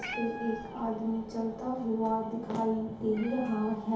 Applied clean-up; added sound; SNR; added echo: none; Meow; 14 dB; reverberation time 0.8 s.